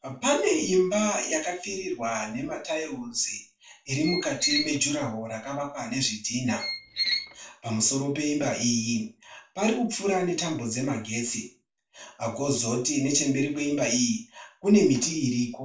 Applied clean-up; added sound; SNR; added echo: none; Squeak; 3 dB; reverberation time 0.3 s.